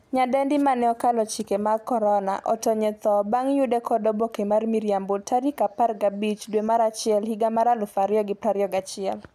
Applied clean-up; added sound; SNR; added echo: none; none; none; none.